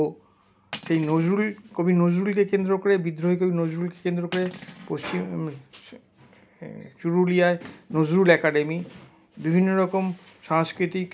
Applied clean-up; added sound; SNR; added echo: none; Cutlery, silverware; 15 dB; none.